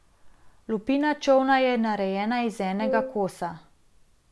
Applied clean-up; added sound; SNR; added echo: none; Wind instrument, woodwind instrument; 5 dB; none.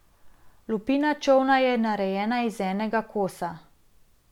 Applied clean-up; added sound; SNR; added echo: none; none; none; none.